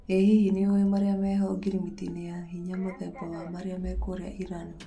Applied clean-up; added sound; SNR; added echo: none; Sliding door; 15 dB; none.